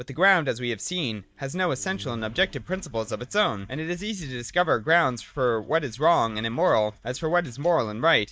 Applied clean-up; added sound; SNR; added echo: neural mask model DeepFilterNet 3.